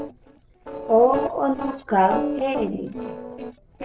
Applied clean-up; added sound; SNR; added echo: neural separator model SepFormer DNS4.